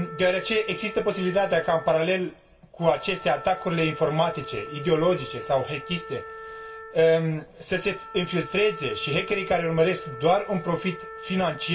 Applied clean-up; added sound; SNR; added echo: none; Wind instrument, woodwind instrument; 14 dB; reverberation time 0.2 s.